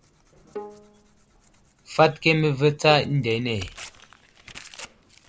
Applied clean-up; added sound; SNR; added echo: none; Tearing + Bowed string instrument; 18 dB; none.